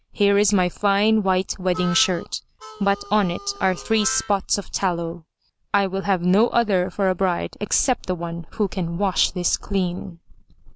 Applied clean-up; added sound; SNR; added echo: none; Harmonica; 15 dB; none.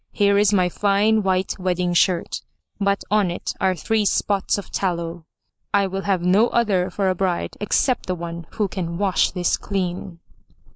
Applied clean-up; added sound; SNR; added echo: neural mask model Resemble Enhance denoiser.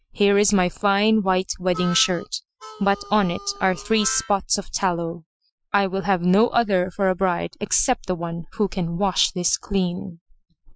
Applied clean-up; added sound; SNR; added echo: classical method Wiener filter.